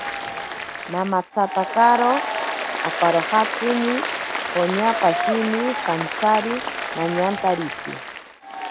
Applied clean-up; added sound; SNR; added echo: none; Applause; 4 dB; none.